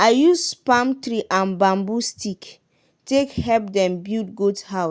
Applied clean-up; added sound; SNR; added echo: none; none; none; none.